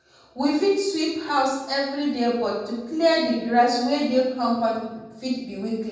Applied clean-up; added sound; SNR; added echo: none; none; none; reverberation time 1.2 s.